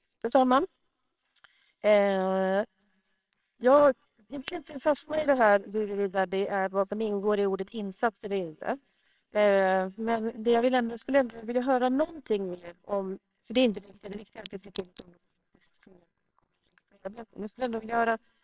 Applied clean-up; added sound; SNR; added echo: neural separator model SepFormer WHAMR!.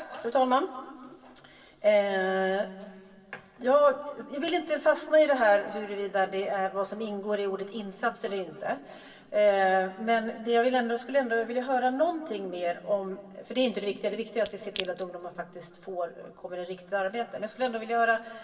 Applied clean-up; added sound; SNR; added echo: none; Crack / Crushing; 16 dB; reverberation time 2.6 s.